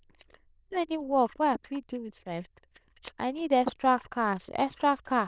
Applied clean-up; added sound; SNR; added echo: neural diffusion model UNIVERSE++.